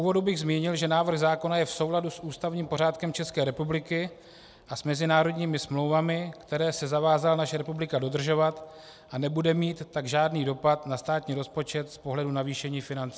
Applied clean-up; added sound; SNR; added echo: none; none; none; none.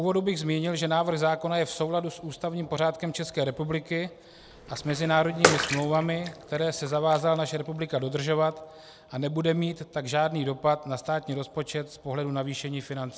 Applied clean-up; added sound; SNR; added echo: none; Bathtub (filling or washing) / Water / Splash, splatter; 3 dB; none.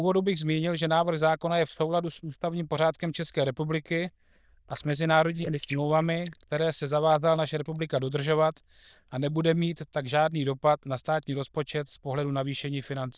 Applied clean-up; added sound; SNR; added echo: neural diffusion model UNIVERSE++.